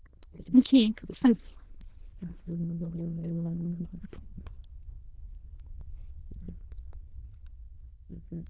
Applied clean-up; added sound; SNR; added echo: neural diffusion model UNIVERSE++.